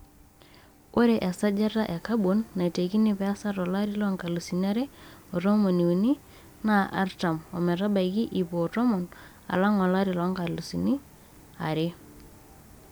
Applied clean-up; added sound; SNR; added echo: none; none; none; none.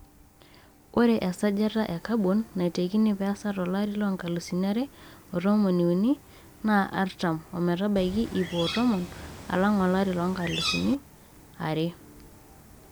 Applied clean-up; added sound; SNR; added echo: none; Bird; 9 dB; none.